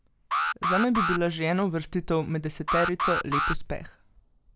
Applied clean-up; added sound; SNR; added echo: neural mask model Resemble Enhance denoiser.